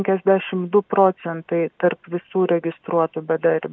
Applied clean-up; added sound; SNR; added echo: none; none; none; none.